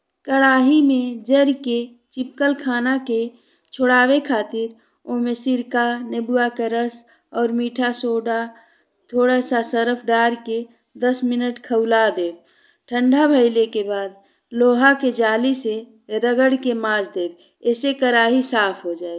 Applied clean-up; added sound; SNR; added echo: none; none; none; none.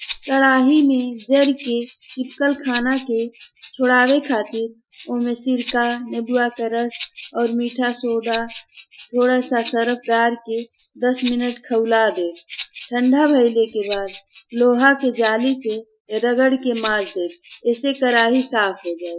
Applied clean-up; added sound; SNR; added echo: classical method Wiener filter.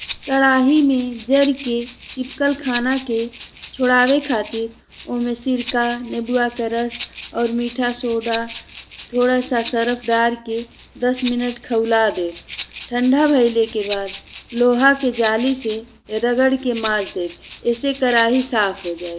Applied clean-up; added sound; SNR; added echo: none; Rattle (instrument); 17 dB; none.